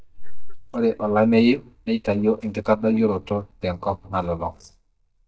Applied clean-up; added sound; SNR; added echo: neural mask model DeepFilterNet 3.